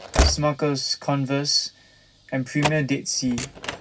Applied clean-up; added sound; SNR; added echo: none; Slam / Train; 4 dB; reverberation time 0.4 s.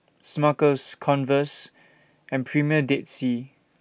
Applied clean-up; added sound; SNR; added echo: none; none; none; none.